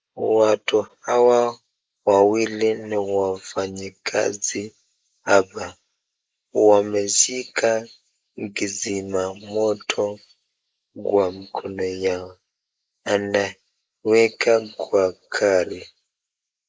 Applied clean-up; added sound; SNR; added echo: neural mask model Resemble Enhance denoiser.